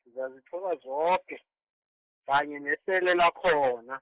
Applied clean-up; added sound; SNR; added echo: neural mask model Resemble Enhance denoiser.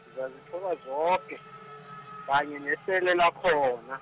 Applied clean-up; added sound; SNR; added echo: none; Race car, auto racing / Accelerating, revving, vroom; 19 dB; none.